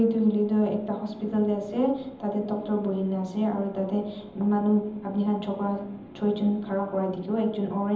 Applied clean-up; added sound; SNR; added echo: none; none; none; reverberation time 0.8 s.